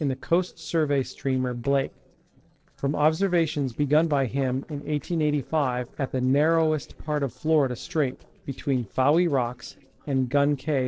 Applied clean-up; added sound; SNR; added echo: neural separator model SepFormer DNS4.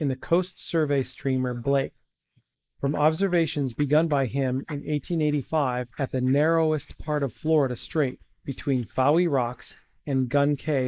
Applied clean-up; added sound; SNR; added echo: neural mask model Resemble Enhance denoiser.